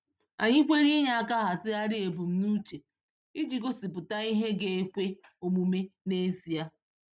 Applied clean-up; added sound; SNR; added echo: none; none; none; none.